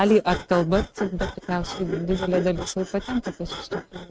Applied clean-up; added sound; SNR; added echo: neural mask model RNNoise.